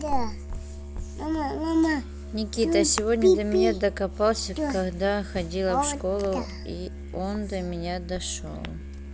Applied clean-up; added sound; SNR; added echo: none; Musical instrument; 11 dB; none.